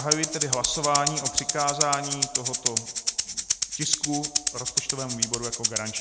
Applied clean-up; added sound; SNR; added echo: none; Rattle (instrument); -3 dB; none.